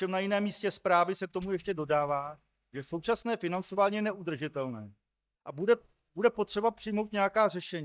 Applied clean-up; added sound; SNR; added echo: neural mask model DeepFilterNet 3.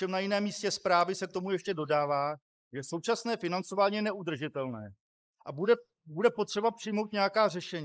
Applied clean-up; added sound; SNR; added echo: neural mask model Resemble Enhance denoiser.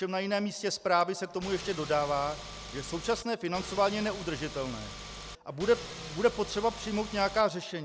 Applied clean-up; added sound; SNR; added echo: none; Engine / Car; 12 dB; none.